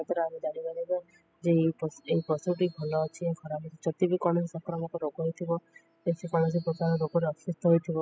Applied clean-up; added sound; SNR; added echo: classical method spectral subtraction.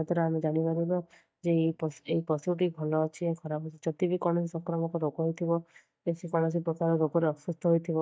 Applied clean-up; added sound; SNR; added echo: neural mask model DeepFilterNet 3.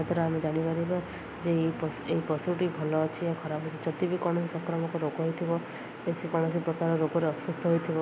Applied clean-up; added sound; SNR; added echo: none; none; none; none.